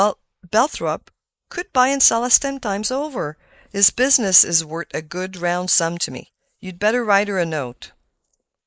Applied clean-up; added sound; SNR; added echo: neural mask model Resemble Enhance denoiser.